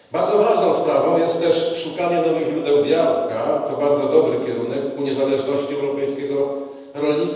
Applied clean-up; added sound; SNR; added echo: none; none; none; reverberation time 1.1 s.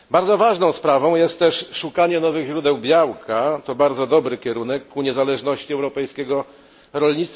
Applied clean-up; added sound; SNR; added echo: none; none; none; none.